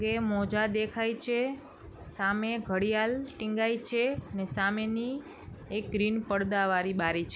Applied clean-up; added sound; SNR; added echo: none; none; none; none.